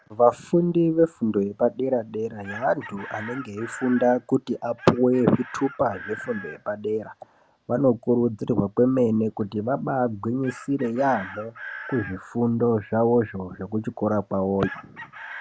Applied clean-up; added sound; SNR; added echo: none; Chicken, rooster; 19 dB; none.